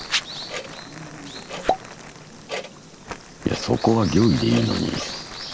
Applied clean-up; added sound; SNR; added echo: none; Crumpling, crinkling + Clock; 12 dB; none.